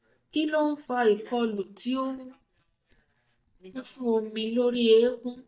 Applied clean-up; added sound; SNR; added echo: neural mask model DeepFilterNet 3.